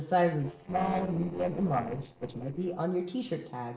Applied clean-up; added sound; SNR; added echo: neural separator model SepFormer DNS4.